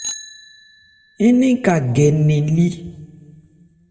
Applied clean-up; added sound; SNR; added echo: none; Bicycle bell; 20 dB; reverberation time 1.2 s.